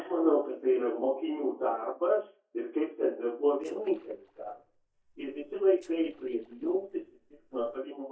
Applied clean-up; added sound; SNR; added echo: neural mask model DeepFilterNet 3.